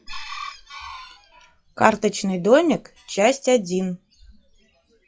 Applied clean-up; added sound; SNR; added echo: classical method log-MMSE.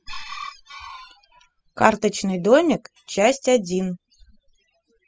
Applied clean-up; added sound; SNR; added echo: classical method spectral subtraction.